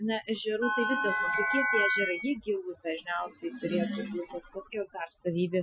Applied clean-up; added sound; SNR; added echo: classical method Wiener filter.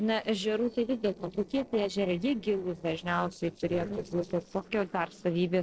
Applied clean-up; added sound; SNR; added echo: neural separator model SepFormer DNS4.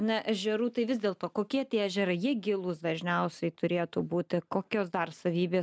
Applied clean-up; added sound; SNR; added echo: none; none; none; none.